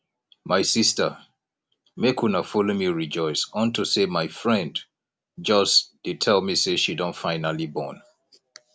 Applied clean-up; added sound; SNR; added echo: none; none; none; none.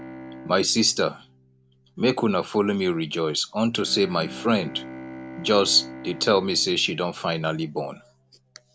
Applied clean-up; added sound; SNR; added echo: none; Bowed string instrument; 17 dB; none.